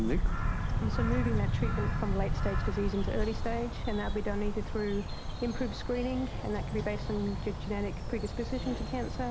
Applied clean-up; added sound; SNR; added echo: none; Bird vocalization, bird call, bird song; -2 dB; none.